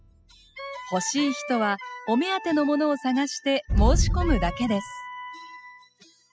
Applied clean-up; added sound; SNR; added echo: classical method spectral subtraction.